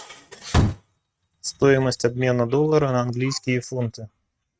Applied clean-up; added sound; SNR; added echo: neural mask model RNNoise.